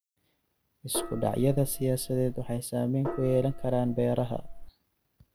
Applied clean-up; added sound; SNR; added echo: none; Gong; 8 dB; none.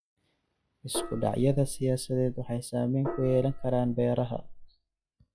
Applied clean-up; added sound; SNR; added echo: classical method log-MMSE.